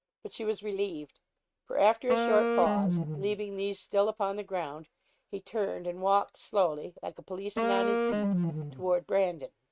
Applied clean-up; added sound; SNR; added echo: neural mask model RNNoise.